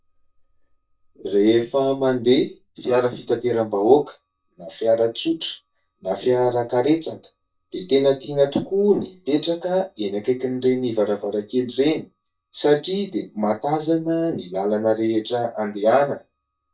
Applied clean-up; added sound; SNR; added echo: neural mask model DeepFilterNet 3.